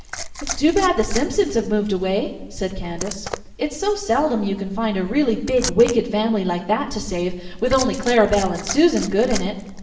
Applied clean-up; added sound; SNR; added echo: none; Liquid; 11 dB; reverberation time 0.8 s.